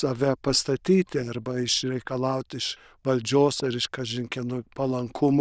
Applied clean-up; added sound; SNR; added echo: neural diffusion model UNIVERSE++.